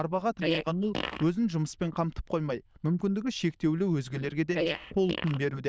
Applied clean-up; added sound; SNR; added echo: neural diffusion model UNIVERSE++.